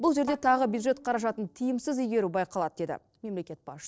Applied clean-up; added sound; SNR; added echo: neural separator model SepFormer DNS4.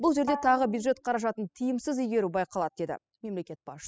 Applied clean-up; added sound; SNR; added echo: classical method spectral subtraction.